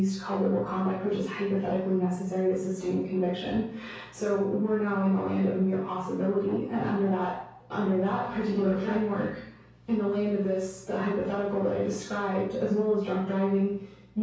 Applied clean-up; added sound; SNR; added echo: none; Bark; 19 dB; reverberation time 0.6 s.